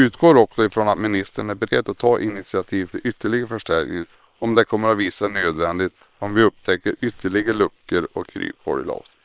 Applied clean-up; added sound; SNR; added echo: neural separator model SepFormer WHAM!.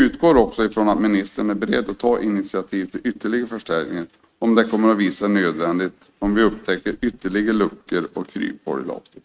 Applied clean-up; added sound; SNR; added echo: neural mask model RNNoise.